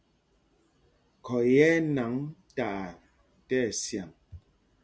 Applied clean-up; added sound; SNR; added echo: none; none; none; none.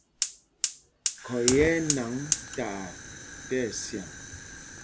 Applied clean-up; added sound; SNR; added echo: none; Fire; 3 dB; none.